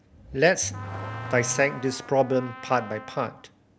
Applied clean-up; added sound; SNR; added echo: none; Trumpet + Accelerating, revving, vroom / Car; 12 dB; none.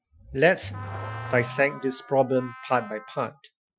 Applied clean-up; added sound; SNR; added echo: classical method Wiener filter.